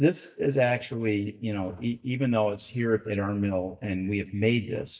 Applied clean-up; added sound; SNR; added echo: neural mask model DeepFilterNet 3.